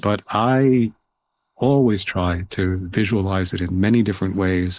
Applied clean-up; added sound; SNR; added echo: neural mask model Resemble Enhance denoiser.